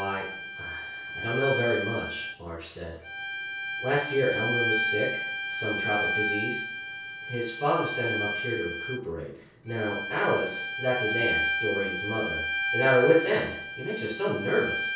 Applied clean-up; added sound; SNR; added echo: none; Bowed string instrument; 2 dB; reverberation time 0.6 s.